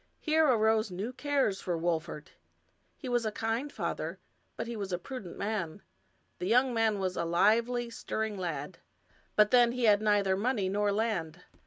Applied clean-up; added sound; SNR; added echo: none; none; none; none.